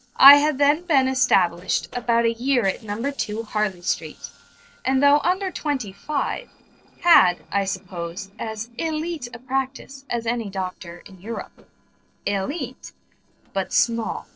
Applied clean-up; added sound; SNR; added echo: neural separator model SepFormer DNS4.